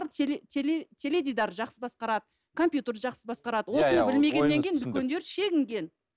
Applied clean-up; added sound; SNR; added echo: none; none; none; none.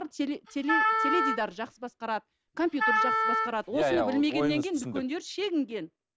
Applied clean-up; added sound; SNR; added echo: none; Wind instrument, woodwind instrument; -2 dB; none.